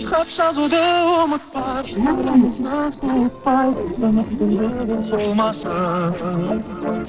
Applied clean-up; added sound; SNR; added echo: neural separator model SepFormer DNS4.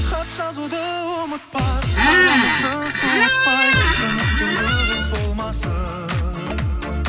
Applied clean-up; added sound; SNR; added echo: none; Squeak; -4 dB; none.